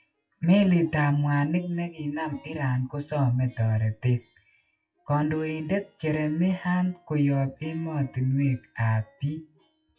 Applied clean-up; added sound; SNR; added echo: classical method WPE with log-MMSE.